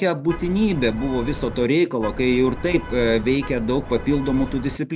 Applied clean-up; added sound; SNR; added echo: none; Vehicle horn, car horn, honking; 10 dB; none.